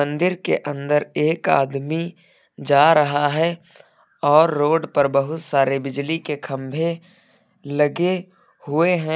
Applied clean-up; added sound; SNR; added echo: none; none; none; none.